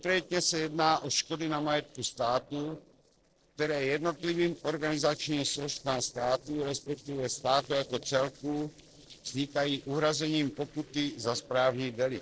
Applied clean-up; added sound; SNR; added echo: neural separator model SepFormer DNS4.